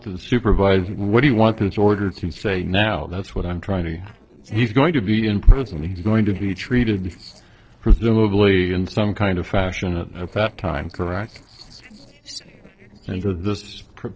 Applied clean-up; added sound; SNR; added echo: neural separator model SepFormer DNS4.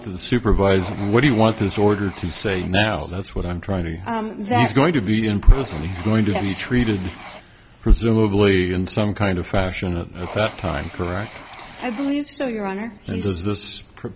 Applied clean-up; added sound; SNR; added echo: none; Writing; 12 dB; none.